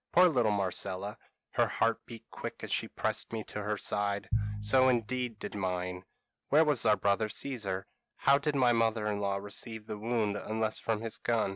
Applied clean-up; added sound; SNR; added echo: neural mask model RNNoise.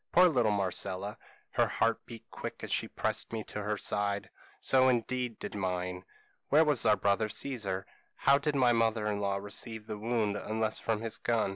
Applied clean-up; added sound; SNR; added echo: neural mask model Resemble Enhance denoiser.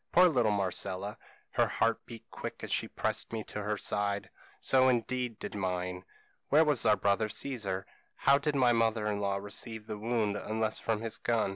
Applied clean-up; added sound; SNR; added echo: none; none; none; none.